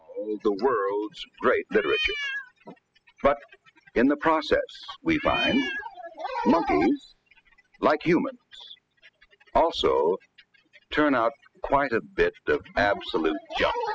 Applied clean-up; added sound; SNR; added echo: classical method spectral subtraction.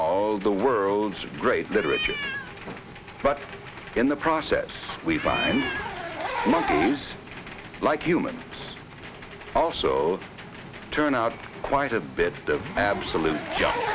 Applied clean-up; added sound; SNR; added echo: none; Cat + Zipper (clothing); 9 dB; none.